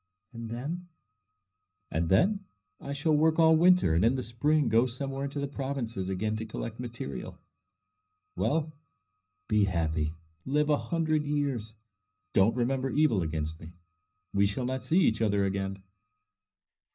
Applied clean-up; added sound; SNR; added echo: neural mask model DeepFilterNet 3.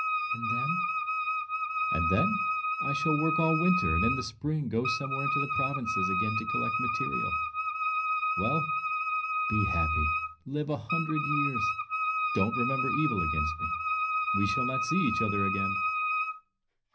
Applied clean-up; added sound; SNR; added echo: none; Wind instrument, woodwind instrument; -3 dB; reverberation time 0.5 s.